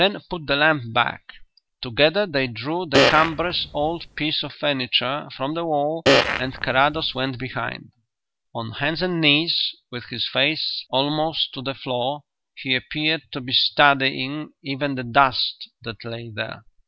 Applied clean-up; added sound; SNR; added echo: none; Fart; -1 dB; none.